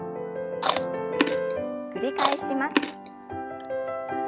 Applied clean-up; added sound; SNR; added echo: none; Chewing, mastication; 0 dB; none.